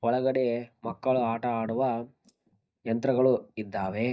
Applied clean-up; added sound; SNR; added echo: neural mask model DeepFilterNet 3.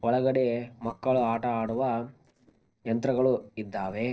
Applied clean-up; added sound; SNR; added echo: neural separator model SepFormer DNS4.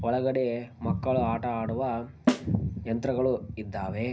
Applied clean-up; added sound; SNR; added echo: none; Snare drum; 4 dB; reverberation time 0.5 s.